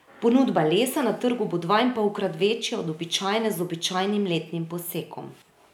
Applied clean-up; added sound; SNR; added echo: none; none; none; none.